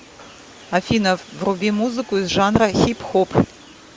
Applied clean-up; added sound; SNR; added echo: none; none; none; none.